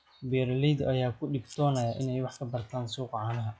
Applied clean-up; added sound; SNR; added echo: classical method log-MMSE.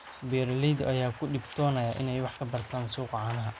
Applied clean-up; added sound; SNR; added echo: none; Camera + Rain; 17 dB; none.